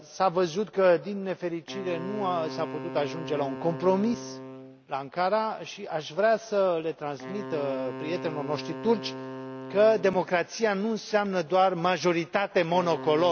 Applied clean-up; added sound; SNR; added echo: none; Wind instrument, woodwind instrument; 13 dB; none.